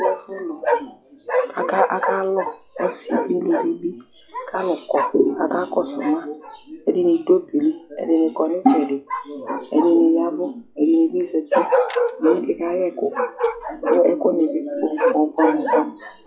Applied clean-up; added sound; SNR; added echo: classical method log-MMSE.